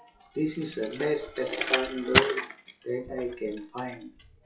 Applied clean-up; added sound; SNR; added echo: classical method log-MMSE.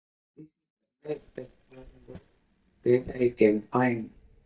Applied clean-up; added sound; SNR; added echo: neural mask model DeepFilterNet 3.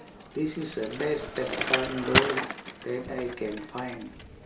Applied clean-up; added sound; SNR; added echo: none; Bicycle; 1 dB; none.